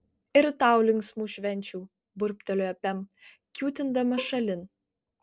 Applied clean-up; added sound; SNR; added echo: neural separator model SepFormer DNS4.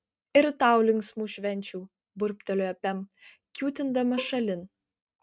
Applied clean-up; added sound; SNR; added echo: neural mask model RNNoise.